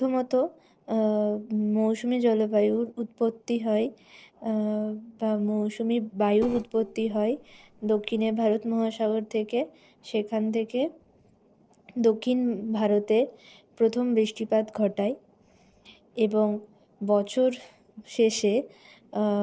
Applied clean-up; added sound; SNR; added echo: neural separator model SepFormer DNS4.